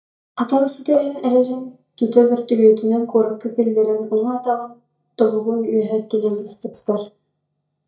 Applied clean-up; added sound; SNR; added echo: neural mask model DeepFilterNet 3.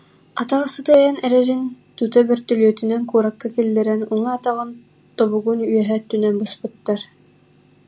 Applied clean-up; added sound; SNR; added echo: none; none; none; none.